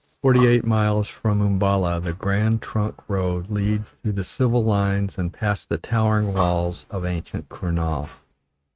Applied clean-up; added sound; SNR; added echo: neural mask model RNNoise.